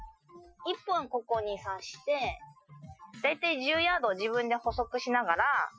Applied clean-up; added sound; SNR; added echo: classical method Wiener filter.